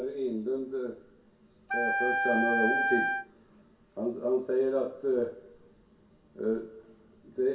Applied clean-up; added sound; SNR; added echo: none; Wind instrument, woodwind instrument; -3 dB; reverberation time 0.2 s.